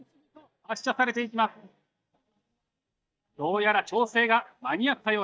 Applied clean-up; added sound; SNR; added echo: neural mask model DeepFilterNet 3.